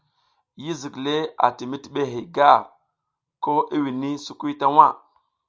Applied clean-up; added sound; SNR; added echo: none; none; none; none.